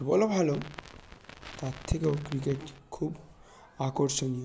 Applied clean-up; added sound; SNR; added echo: none; Crackle; 16 dB; none.